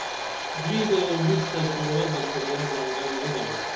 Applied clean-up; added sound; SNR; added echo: none; Domestic sounds, home sounds; 3 dB; reverberation time 0.9 s.